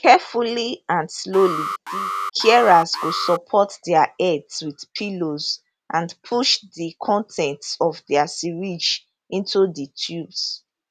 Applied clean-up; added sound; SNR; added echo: none; Alarm; 7 dB; none.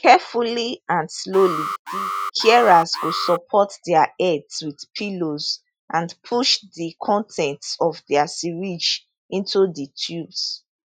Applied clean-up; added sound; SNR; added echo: classical method Wiener filter.